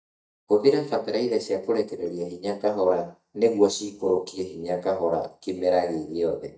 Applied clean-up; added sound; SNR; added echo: neural mask model DeepFilterNet 3.